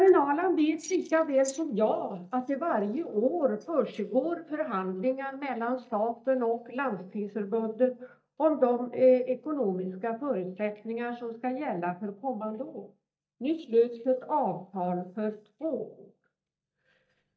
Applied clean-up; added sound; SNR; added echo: neural mask model DeepFilterNet 3.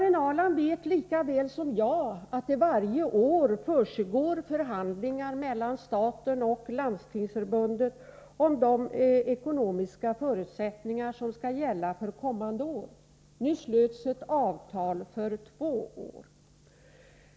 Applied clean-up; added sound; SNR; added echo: none; none; none; none.